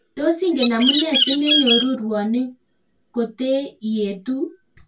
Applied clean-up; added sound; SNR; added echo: none; Bird; -2 dB; reverberation time 0.2 s.